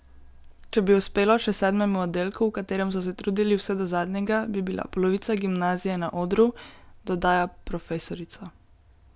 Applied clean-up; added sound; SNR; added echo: none; none; none; none.